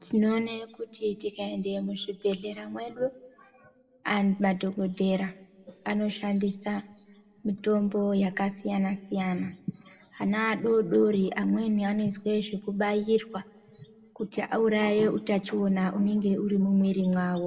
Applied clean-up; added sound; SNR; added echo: none; none; none; reverberation time 2.0 s.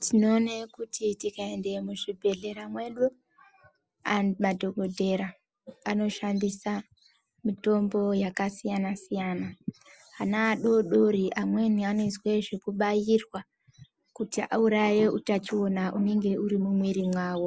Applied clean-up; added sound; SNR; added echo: none; none; none; none.